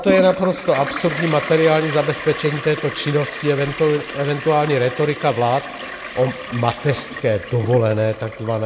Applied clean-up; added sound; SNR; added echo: none; Toilet flush; 11 dB; none.